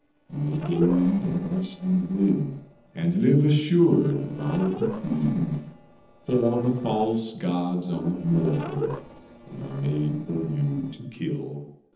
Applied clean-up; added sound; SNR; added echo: neural separator model SepFormer DNS4.